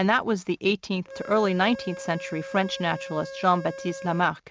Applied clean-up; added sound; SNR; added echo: none; Organ; 13 dB; none.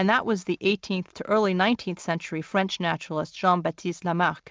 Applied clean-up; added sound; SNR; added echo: none; none; none; none.